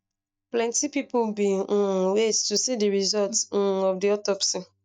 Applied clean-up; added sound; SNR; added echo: neural mask model DeepFilterNet 3.